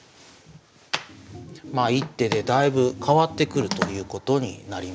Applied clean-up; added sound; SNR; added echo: none; Organ; 16 dB; none.